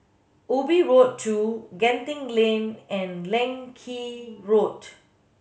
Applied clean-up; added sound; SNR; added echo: none; none; none; none.